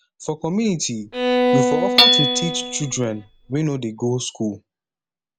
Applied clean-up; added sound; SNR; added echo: none; Hammer / Chink, clink + Bowed string instrument; -4 dB; none.